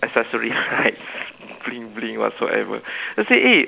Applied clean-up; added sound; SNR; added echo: none; none; none; none.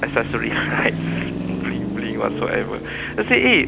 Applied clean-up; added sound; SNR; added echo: none; Car passing by / Traffic noise, roadway noise / Engine; 5 dB; none.